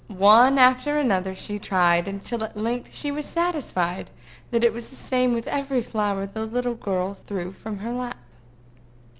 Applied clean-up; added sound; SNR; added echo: none; none; none; none.